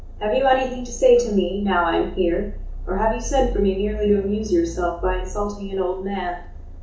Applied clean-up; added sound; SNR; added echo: none; Accelerating, revving, vroom; 9 dB; reverberation time 0.8 s.